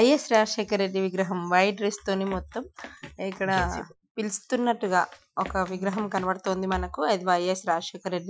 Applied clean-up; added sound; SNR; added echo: classical method Wiener filter.